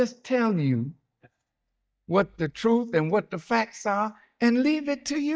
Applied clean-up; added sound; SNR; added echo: neural mask model DeepFilterNet 3.